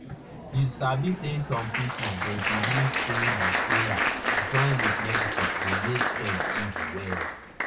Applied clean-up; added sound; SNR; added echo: none; Applause; -2 dB; reverberation time 0.1 s.